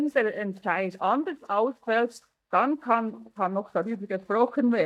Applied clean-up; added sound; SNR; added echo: neural mask model DeepFilterNet 3.